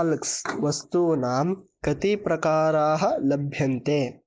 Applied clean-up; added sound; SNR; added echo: neural mask model Resemble Enhance denoiser.